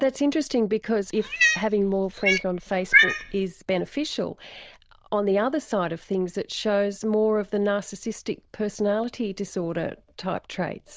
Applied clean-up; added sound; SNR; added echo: neural diffusion model UNIVERSE++.